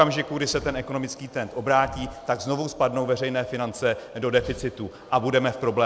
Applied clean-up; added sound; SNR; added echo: none; Explosion; 19 dB; none.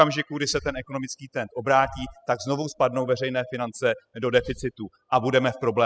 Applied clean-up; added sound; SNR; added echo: classical method spectral subtraction.